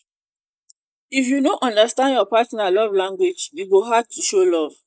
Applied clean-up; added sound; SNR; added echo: neural mask model Resemble Enhance denoiser.